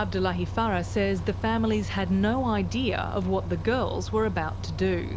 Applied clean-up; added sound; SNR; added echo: none; Bus; 6 dB; none.